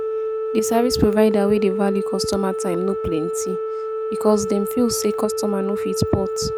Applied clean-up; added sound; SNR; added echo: none; Organ; 3 dB; none.